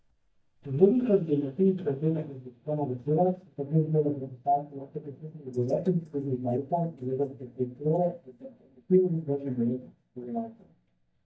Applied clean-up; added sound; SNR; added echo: neural mask model DeepFilterNet 3.